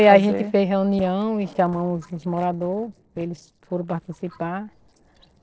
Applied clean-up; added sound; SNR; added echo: neural separator model SepFormer DNS4.